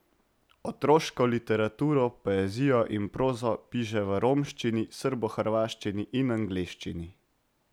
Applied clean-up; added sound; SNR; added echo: none; none; none; none.